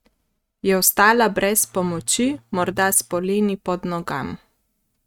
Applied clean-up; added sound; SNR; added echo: neural mask model RNNoise.